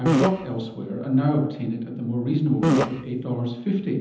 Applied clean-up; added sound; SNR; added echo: none; Fart; -2 dB; reverberation time 0.9 s.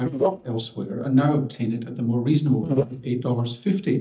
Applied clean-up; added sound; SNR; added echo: neural mask model DeepFilterNet 3.